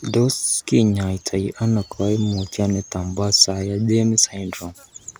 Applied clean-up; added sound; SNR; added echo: none; none; none; none.